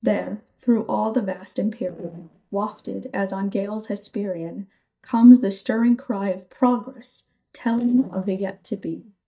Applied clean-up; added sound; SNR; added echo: neural mask model DeepFilterNet 3.